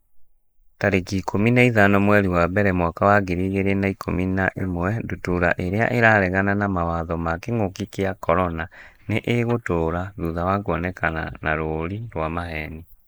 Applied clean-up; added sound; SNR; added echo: neural mask model Resemble Enhance denoiser.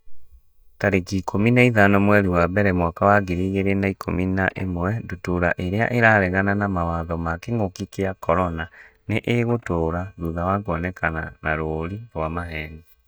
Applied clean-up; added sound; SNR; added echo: neural mask model DeepFilterNet 3.